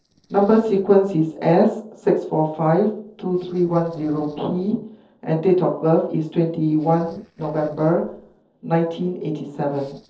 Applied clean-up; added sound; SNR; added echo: neural separator model SepFormer DNS4.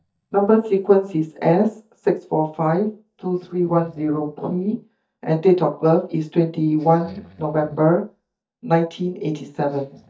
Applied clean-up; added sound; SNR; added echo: neural mask model DeepFilterNet 3.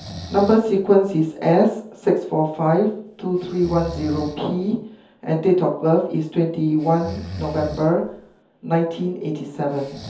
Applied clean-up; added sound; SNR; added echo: none; Breathing; 18 dB; reverberation time 0.5 s.